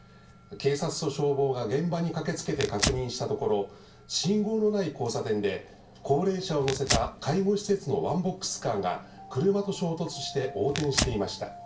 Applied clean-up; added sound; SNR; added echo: none; Tearing; 10 dB; reverberation time 0.3 s.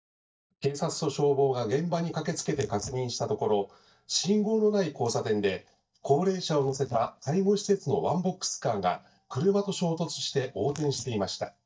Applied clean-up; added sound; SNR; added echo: neural mask model DeepFilterNet 3.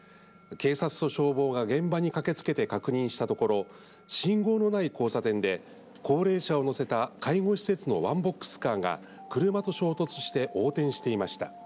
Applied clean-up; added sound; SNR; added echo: none; none; none; none.